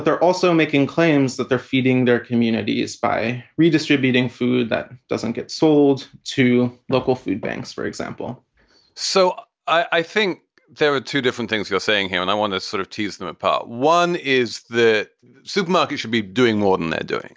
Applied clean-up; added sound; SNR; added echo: none; none; none; none.